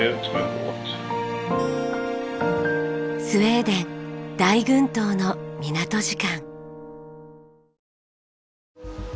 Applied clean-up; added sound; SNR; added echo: none; none; none; none.